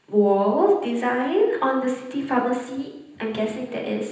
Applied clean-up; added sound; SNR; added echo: none; none; none; reverberation time 0.9 s.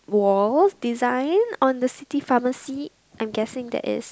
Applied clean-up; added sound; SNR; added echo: none; none; none; none.